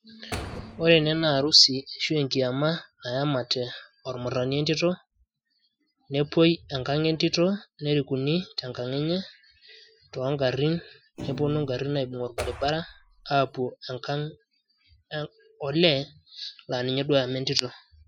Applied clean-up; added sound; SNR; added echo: classical method Wiener filter.